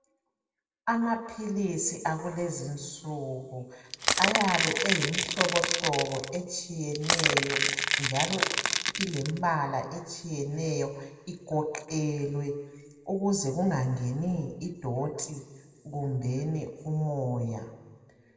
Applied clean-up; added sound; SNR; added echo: none; Crackle / Crushing; -2 dB; reverberation time 1.3 s.